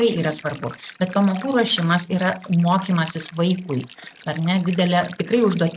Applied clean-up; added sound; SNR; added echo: neural mask model RNNoise.